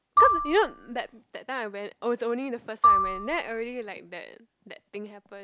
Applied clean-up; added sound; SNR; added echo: none; Marimba, xylophone; -4 dB; none.